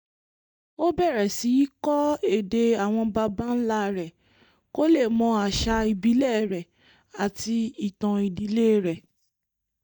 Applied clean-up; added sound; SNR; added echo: neural mask model DeepFilterNet 3.